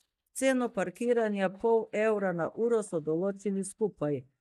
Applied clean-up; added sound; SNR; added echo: neural mask model DeepFilterNet 3.